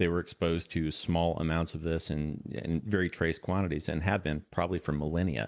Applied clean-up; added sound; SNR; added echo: none; none; none; none.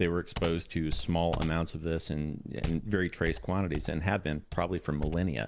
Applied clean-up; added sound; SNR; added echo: none; Computer keyboard; 9 dB; none.